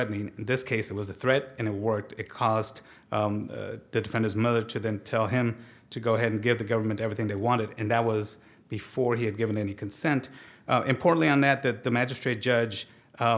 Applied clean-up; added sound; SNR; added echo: none; none; none; none.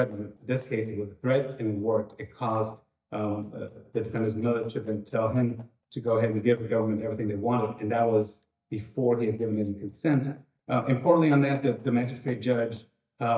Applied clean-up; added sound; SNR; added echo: neural mask model DeepFilterNet 3.